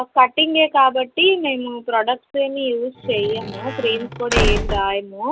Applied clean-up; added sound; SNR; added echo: none; Squeak / Slam / Wood; 4 dB; none.